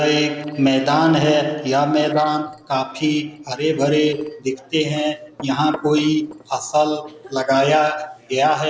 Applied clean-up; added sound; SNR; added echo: neural separator model SepFormer DNS4.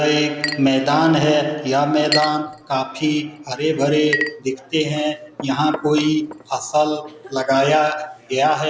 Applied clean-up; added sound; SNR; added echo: none; Chink, clink; 13 dB; none.